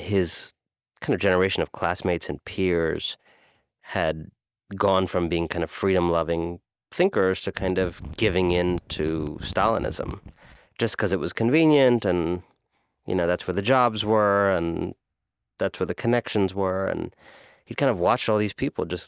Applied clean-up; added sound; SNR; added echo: neural mask model DeepFilterNet 3.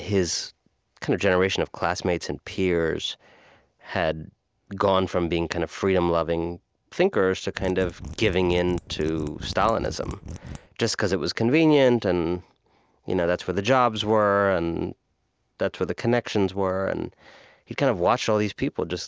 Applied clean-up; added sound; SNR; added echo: none; Mechanisms; 12 dB; none.